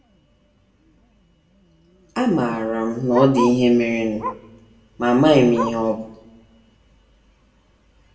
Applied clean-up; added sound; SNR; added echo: none; Bark; 13 dB; reverberation time 0.6 s.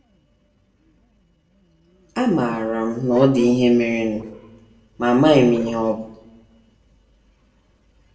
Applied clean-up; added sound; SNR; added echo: neural separator model SepFormer DNS4.